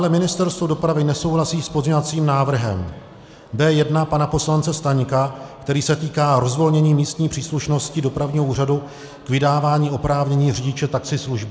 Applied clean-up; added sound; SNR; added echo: none; none; none; none.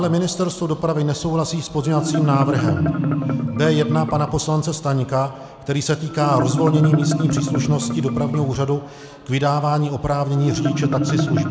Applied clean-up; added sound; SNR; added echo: none; Marimba, xylophone; 3 dB; none.